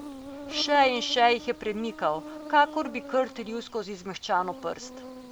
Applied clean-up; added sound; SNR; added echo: none; Insect; 14 dB; none.